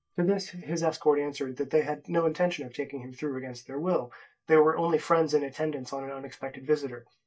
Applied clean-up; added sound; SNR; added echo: neural mask model DeepFilterNet 3.